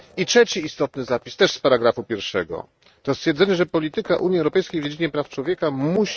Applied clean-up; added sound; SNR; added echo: neural mask model RNNoise.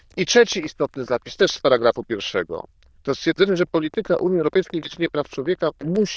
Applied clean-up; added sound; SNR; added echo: neural diffusion model UNIVERSE++.